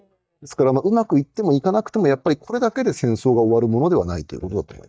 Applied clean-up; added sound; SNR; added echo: neural mask model DeepFilterNet 3.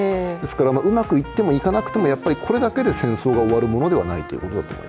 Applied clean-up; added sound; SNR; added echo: none; Trumpet; 16 dB; none.